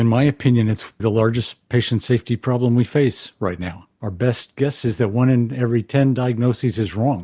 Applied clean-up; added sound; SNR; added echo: none; none; none; none.